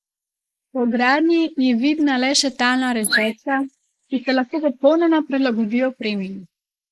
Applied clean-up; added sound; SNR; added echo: neural mask model Resemble Enhance denoiser.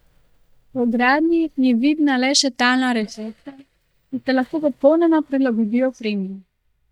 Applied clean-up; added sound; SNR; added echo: neural mask model DeepFilterNet 3.